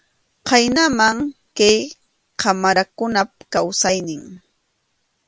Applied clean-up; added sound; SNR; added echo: none; none; none; none.